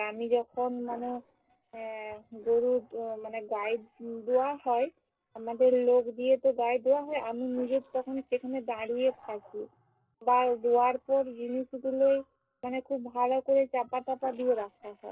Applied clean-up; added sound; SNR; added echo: neural separator model SepFormer DNS4.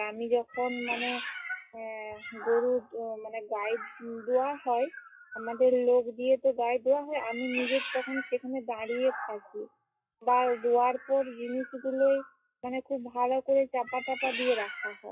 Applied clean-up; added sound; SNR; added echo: classical method WPE with log-MMSE.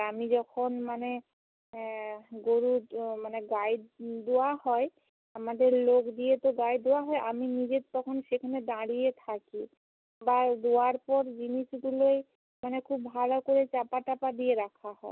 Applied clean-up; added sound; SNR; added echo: none; none; none; none.